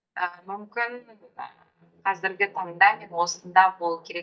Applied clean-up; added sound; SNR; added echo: neural mask model DeepFilterNet 3.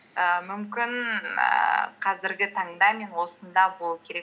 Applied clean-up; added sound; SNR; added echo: none; none; none; none.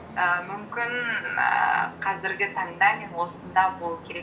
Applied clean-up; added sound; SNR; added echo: none; Traffic noise, roadway noise / Vehicle horn, car horn, honking; 16 dB; reverberation time 0.4 s.